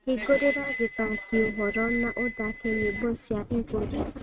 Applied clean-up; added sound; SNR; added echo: neural mask model RNNoise.